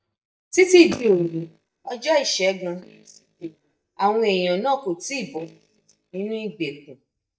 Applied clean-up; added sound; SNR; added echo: neural mask model DeepFilterNet 3.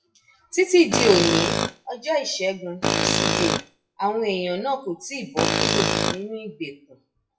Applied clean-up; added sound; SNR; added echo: classical method WPE with log-MMSE.